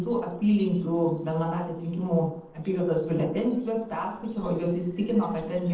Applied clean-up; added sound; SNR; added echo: neural separator model SepFormer DNS4.